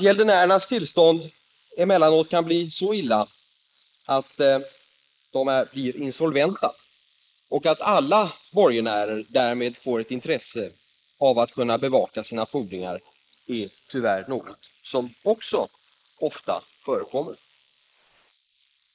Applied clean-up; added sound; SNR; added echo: neural mask model Resemble Enhance denoiser.